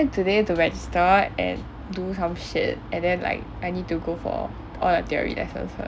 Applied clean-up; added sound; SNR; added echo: none; none; none; none.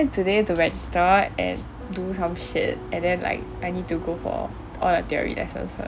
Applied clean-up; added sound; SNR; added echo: none; Piano; 17 dB; none.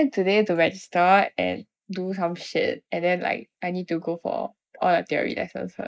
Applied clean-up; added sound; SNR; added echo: neural mask model Resemble Enhance denoiser.